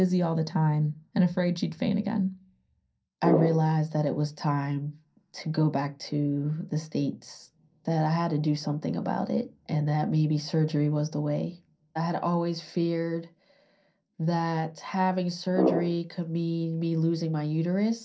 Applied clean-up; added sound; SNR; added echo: none; Brass instrument; 3 dB; reverberation time 0.3 s.